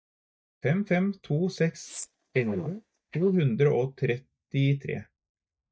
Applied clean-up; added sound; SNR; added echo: neural mask model DeepFilterNet 3.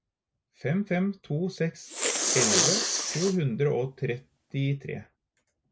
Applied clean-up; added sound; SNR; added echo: none; Respiratory sounds; -1 dB; none.